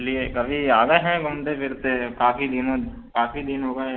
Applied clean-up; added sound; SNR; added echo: none; Wind; 20 dB; none.